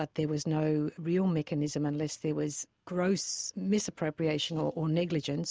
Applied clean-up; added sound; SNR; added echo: none; none; none; none.